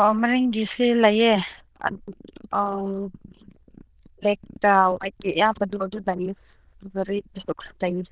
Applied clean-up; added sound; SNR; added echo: neural diffusion model UNIVERSE++.